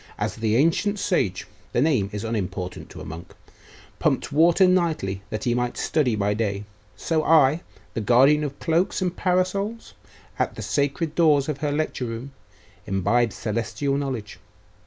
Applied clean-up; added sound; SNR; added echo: none; none; none; none.